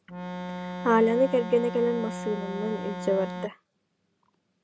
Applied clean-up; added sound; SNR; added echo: none; Organ; 7 dB; none.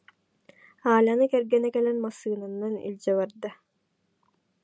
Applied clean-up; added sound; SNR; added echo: none; none; none; none.